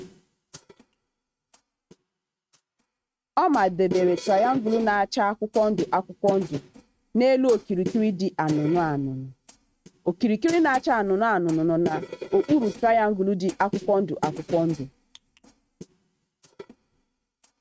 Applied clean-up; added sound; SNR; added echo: neural mask model RNNoise.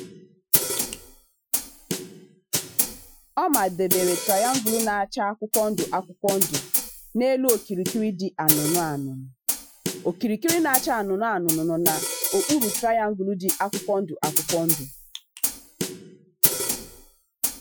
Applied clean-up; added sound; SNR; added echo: classical method Wiener filter.